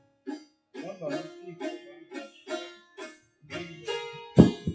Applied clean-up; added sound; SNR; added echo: classical method WPE with log-MMSE.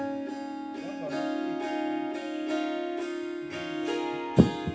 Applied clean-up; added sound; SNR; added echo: none; Harp; -1 dB; reverberation time 0.4 s.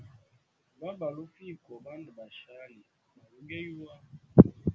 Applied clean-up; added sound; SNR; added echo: none; none; none; none.